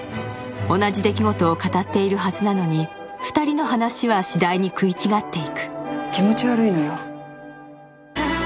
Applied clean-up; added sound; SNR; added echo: none; none; none; none.